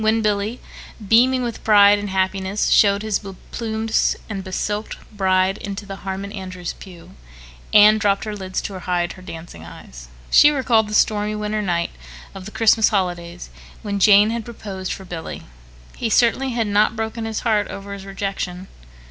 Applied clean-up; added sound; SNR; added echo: none; none; none; none.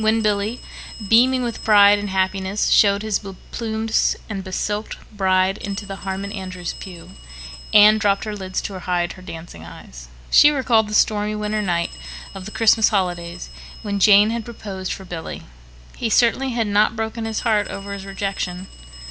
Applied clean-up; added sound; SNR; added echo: none; Telephone; 19 dB; none.